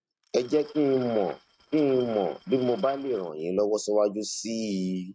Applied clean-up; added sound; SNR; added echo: neural mask model RNNoise.